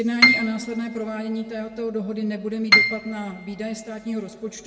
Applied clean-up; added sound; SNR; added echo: none; Piano; -4 dB; reverberation time 1.3 s.